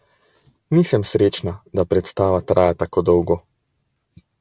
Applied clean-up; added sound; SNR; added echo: none; none; none; none.